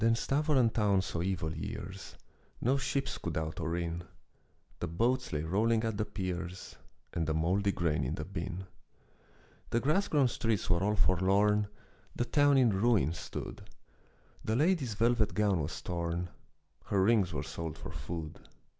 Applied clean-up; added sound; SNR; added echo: none; none; none; none.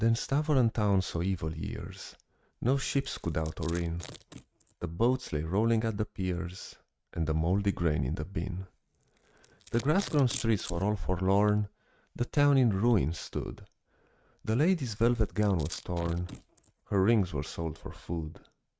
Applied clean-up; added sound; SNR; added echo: neural mask model RNNoise.